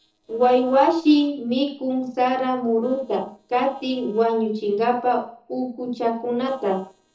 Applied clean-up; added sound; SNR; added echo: neural separator model SepFormer DNS4.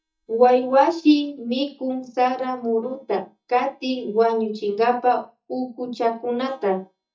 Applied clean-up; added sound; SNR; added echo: neural mask model DeepFilterNet 3.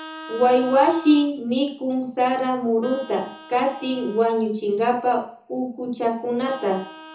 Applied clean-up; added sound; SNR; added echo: none; Vehicle horn, car horn, honking; 19 dB; reverberation time 0.6 s.